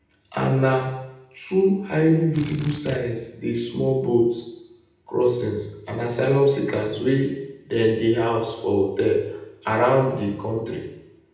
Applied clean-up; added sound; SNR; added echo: none; Drill; 11 dB; reverberation time 0.8 s.